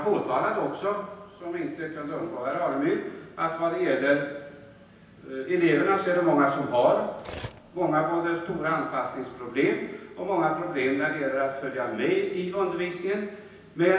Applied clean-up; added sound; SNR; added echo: none; Cutlery, silverware; 15 dB; reverberation time 0.9 s.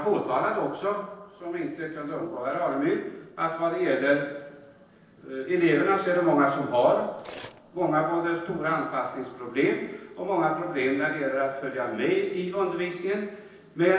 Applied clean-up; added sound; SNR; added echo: neural separator model SepFormer DNS4.